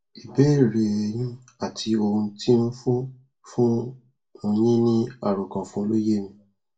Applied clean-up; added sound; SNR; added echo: none; none; none; reverberation time 0.2 s.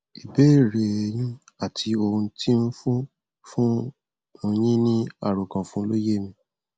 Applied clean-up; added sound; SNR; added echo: none; none; none; none.